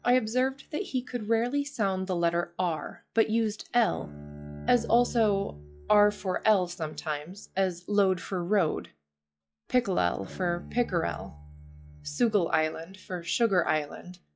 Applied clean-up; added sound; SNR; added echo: classical method log-MMSE.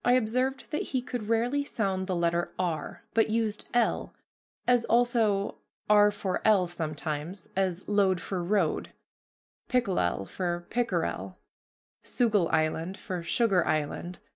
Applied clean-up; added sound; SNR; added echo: none; none; none; none.